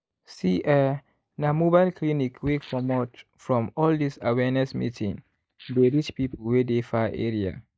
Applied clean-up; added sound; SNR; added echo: neural mask model DeepFilterNet 3.